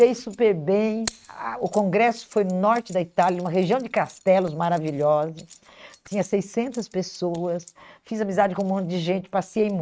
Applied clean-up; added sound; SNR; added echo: neural mask model RNNoise.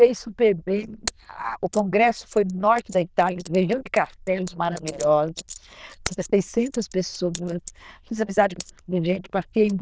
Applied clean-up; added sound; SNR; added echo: neural diffusion model UNIVERSE++.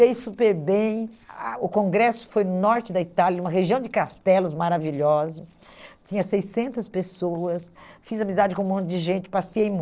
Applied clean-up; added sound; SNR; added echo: neural separator model SepFormer DNS4.